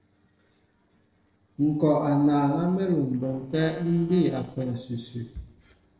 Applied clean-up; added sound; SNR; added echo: neural separator model SepFormer DNS4.